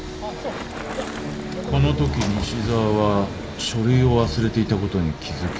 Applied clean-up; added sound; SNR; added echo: none; Sawing + Bicycle; 16 dB; none.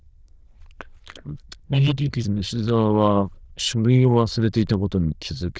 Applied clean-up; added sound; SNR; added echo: neural diffusion model UNIVERSE++.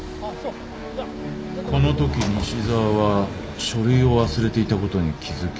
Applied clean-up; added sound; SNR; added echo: none; none; none; none.